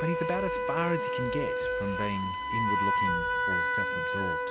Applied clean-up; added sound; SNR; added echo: none; Wind instrument, woodwind instrument; -5 dB; none.